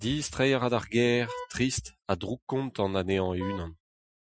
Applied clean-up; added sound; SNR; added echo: classical method Wiener filter.